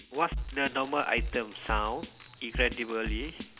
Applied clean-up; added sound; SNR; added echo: none; Drum kit; 6 dB; none.